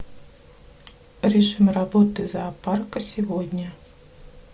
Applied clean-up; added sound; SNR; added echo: none; none; none; none.